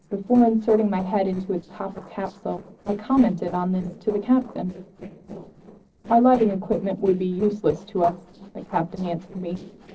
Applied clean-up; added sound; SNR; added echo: neural separator model SepFormer DNS4.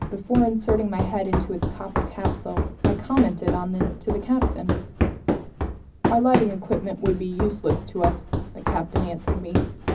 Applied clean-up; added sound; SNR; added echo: none; Run; 0 dB; reverberation time 0.4 s.